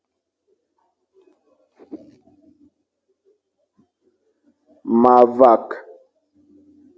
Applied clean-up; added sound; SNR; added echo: none; none; none; none.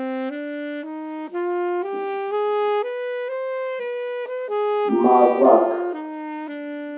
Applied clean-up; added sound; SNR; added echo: none; Wind instrument, woodwind instrument; 1 dB; reverberation time 0.7 s.